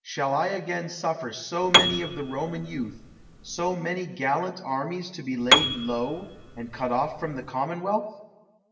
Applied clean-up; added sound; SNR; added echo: none; Piano; -2 dB; reverberation time 0.9 s.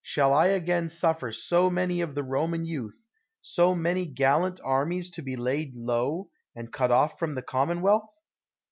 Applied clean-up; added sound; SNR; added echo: none; none; none; none.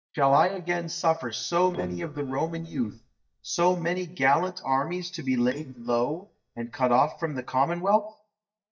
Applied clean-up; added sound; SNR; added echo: neural mask model DeepFilterNet 3.